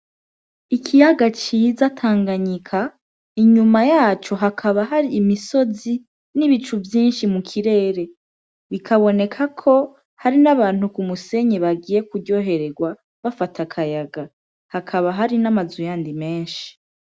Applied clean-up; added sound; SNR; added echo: none; none; none; none.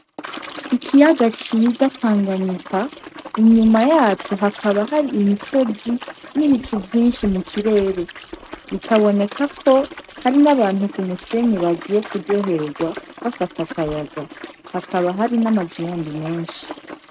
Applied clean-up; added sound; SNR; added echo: neural mask model RNNoise.